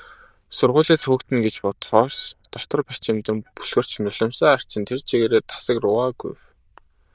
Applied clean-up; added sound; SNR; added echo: neural diffusion model UNIVERSE++.